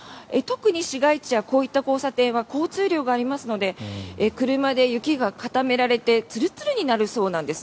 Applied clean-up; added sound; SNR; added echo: none; none; none; none.